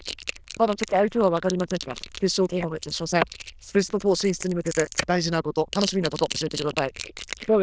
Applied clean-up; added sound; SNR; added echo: neural diffusion model UNIVERSE++.